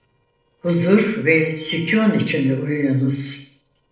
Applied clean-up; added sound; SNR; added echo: neural separator model SepFormer DNS4.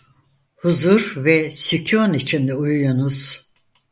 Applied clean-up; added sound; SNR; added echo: none; none; none; none.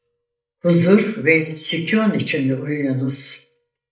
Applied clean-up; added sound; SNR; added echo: neural mask model DeepFilterNet 3.